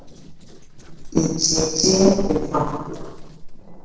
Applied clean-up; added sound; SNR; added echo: neural separator model SepFormer DNS4.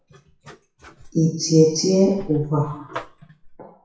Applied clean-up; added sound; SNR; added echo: classical method WPE with log-MMSE.